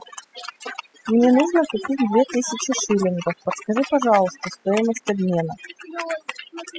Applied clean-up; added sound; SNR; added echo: classical method spectral subtraction.